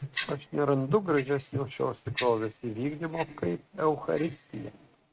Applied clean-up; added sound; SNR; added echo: neural mask model RNNoise.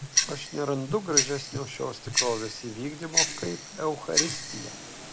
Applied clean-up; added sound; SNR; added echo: none; Tick-tock; -2 dB; none.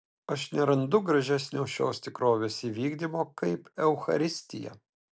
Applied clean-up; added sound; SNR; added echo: none; none; none; none.